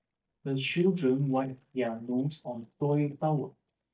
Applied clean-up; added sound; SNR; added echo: neural mask model DeepFilterNet 3.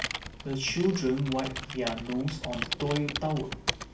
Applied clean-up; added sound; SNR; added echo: none; Computer keyboard; 6 dB; reverberation time 0.4 s.